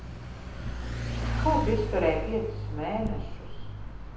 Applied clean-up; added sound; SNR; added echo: none; Mechanisms / Bicycle; 1 dB; reverberation time 0.8 s.